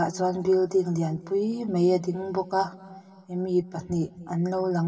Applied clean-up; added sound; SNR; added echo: none; none; none; reverberation time 2.5 s.